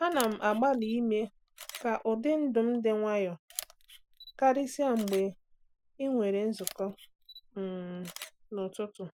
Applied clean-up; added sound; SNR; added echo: classical method Wiener filter.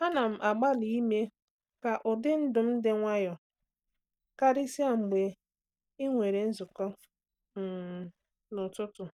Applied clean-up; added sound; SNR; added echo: neural mask model DeepFilterNet 3.